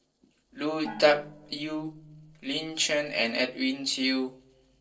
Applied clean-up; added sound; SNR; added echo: neural separator model SepFormer DNS4.